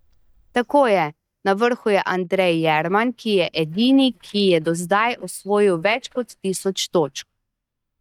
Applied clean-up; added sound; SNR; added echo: neural mask model DeepFilterNet 3.